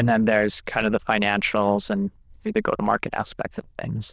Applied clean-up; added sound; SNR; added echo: neural diffusion model UNIVERSE++.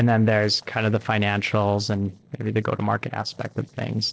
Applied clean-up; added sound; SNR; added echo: neural separator model SepFormer DNS4.